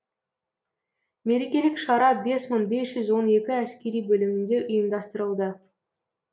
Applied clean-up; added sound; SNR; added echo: none; none; none; none.